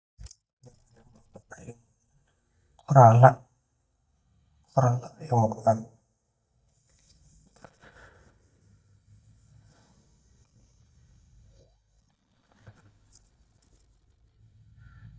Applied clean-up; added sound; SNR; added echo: neural mask model DeepFilterNet 3.